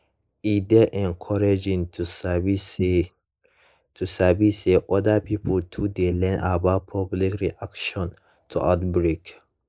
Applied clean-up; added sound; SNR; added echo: neural mask model Resemble Enhance denoiser.